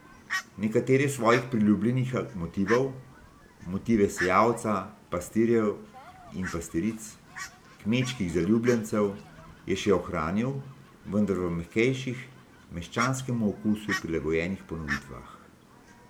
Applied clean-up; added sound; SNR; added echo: none; Fowl; 14 dB; none.